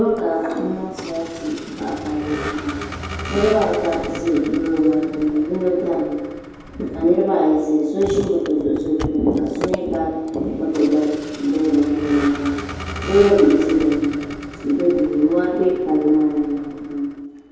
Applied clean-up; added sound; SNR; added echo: none; Vehicle; 13 dB; reverberation time 1.1 s.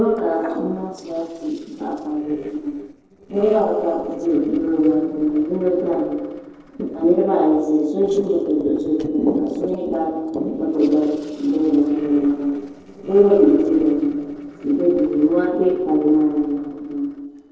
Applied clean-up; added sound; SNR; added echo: neural separator model SepFormer DNS4.